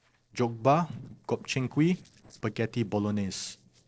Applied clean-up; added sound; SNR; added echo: neural separator model SepFormer DNS4.